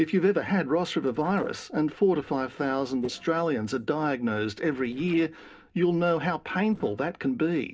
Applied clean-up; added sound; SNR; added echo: neural separator model SepFormer DNS4.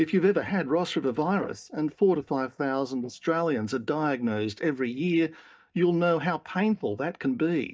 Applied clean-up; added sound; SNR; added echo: neural mask model DeepFilterNet 3.